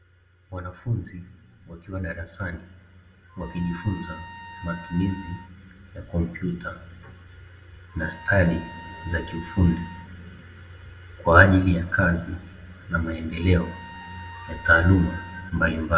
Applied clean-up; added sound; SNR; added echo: none; Trumpet; 19 dB; reverberation time 0.8 s.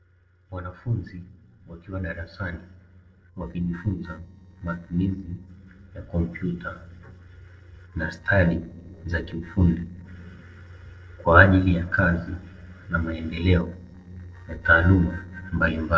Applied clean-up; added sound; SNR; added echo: neural separator model SepFormer DNS4.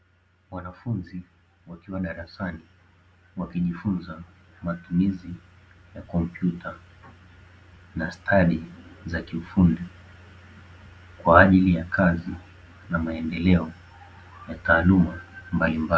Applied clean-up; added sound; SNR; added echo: none; none; none; none.